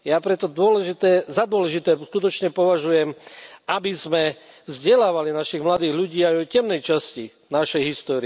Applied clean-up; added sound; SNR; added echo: none; none; none; none.